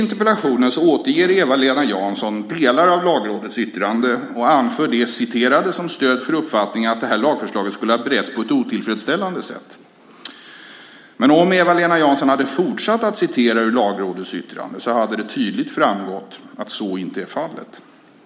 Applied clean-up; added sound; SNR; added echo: none; none; none; none.